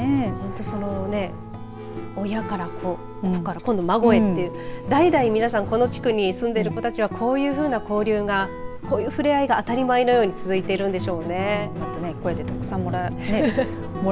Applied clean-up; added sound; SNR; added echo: none; Squeak; 15 dB; none.